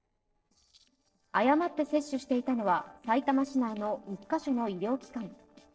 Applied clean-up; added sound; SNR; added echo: neural separator model SepFormer DNS4.